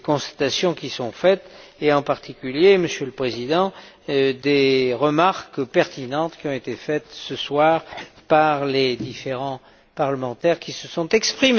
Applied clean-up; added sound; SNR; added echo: none; none; none; none.